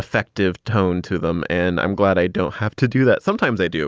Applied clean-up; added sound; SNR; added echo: none; none; none; none.